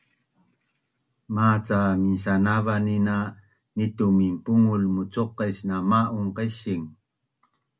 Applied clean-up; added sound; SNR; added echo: none; none; none; none.